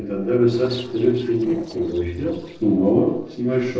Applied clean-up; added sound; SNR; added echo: neural separator model SepFormer DNS4.